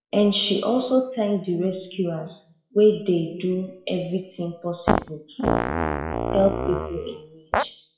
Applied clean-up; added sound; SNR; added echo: classical method WPE with log-MMSE.